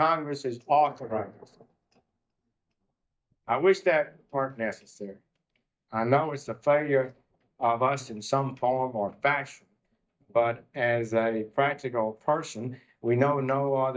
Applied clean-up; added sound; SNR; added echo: neural mask model DeepFilterNet 3.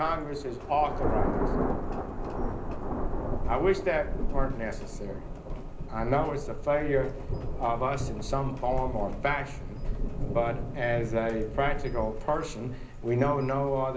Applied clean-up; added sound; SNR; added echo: none; Thunder; 1 dB; reverberation time 0.5 s.